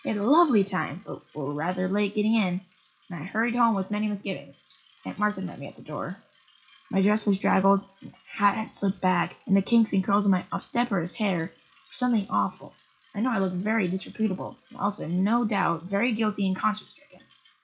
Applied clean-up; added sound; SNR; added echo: classical method WPE with log-MMSE.